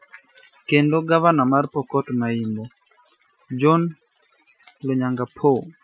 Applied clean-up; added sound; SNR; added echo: classical method Wiener filter.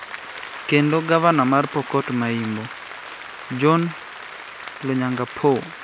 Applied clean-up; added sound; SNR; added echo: none; Applause; 13 dB; none.